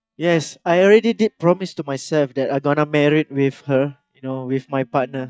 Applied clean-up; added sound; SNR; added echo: neural mask model DeepFilterNet 3.